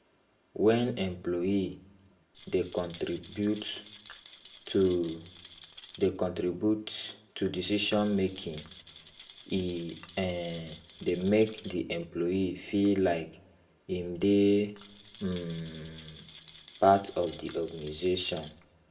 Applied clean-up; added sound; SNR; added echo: none; Rattle; 15 dB; reverberation time 0.4 s.